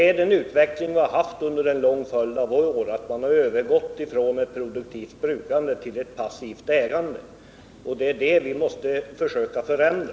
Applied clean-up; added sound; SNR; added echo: none; none; none; none.